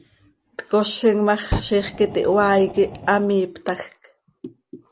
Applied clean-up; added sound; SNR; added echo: none; Fire; 11 dB; none.